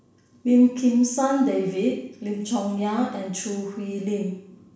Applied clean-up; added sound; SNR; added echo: none; none; none; reverberation time 0.7 s.